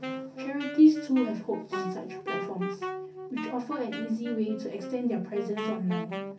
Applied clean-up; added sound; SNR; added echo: none; Wind instrument, woodwind instrument; 8 dB; reverberation time 0.3 s.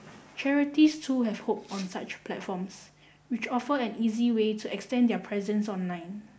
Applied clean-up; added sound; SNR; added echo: none; none; none; none.